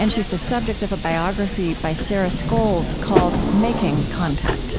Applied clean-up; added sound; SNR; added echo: none; Subway, metro, underground; 1 dB; none.